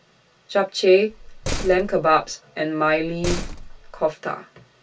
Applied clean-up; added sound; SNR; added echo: none; Slam; 8 dB; reverberation time 0.1 s.